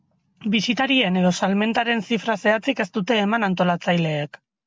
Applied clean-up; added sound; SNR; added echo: none; none; none; none.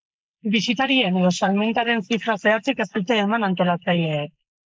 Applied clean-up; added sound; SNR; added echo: neural mask model Resemble Enhance denoiser.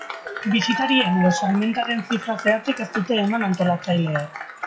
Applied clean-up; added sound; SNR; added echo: classical method log-MMSE.